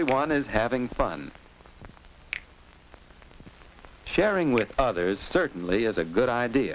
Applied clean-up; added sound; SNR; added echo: none; Finger snapping; 19 dB; none.